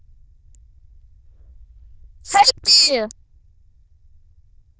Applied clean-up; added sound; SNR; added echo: neural diffusion model UNIVERSE++.